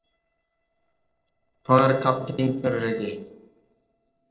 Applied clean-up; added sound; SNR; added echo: neural separator model SepFormer DNS4.